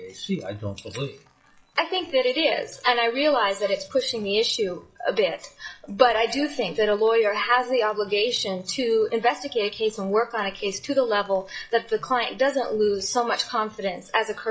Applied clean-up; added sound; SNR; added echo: classical method WPE with log-MMSE.